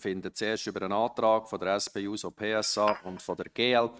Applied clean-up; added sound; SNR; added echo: neural mask model RNNoise.